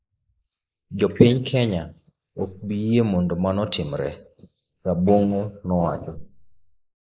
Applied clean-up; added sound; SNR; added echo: neural mask model Resemble Enhance denoiser.